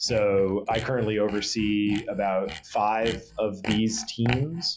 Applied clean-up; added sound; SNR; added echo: classical method log-MMSE.